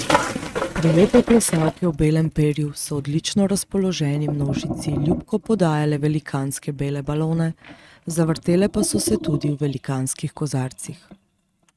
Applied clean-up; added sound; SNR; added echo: neural mask model RNNoise.